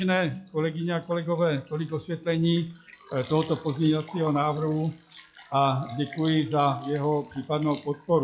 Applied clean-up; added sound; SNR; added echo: classical method log-MMSE.